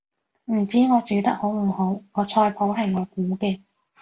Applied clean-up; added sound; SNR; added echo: none; none; none; none.